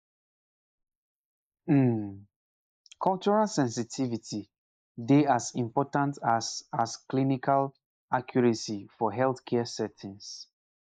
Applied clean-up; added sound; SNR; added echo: neural mask model Resemble Enhance denoiser.